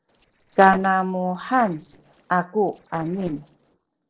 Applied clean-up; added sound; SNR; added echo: neural separator model SepFormer DNS4.